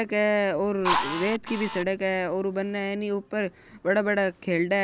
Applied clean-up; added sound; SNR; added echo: none; Drill; 3 dB; none.